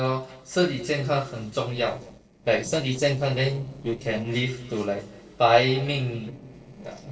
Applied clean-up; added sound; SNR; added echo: neural separator model SepFormer DNS4.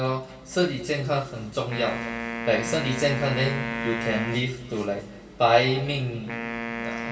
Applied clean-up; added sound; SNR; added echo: none; Wind instrument, woodwind instrument; 7 dB; reverberation time 2.1 s.